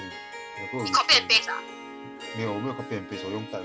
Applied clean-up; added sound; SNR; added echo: none; Harp; 11 dB; none.